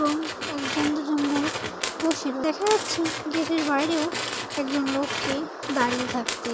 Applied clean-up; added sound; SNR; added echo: none; Tools; 6 dB; none.